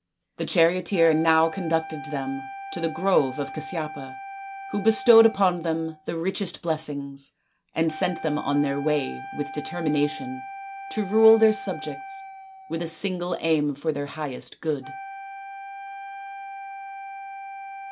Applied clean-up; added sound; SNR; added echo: none; Wind instrument, woodwind instrument; 13 dB; none.